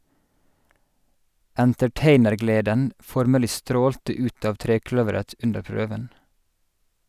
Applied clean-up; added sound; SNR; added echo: none; none; none; none.